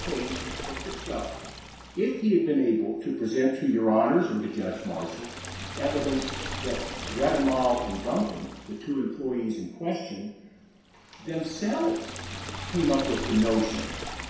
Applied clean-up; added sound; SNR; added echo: none; Liquid; 10 dB; reverberation time 0.7 s.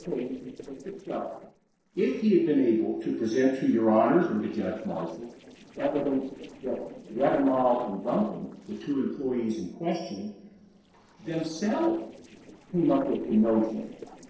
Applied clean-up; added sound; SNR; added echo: neural separator model SepFormer DNS4.